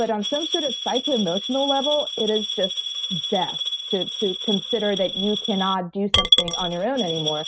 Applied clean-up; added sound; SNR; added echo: neural mask model RNNoise.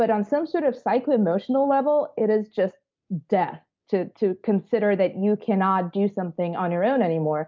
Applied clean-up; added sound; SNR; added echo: none; none; none; none.